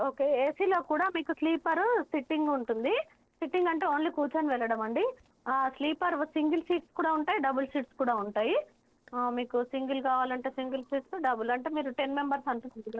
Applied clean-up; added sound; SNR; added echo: neural separator model SepFormer DNS4.